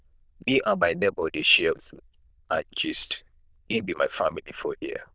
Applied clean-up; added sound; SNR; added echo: neural diffusion model UNIVERSE++.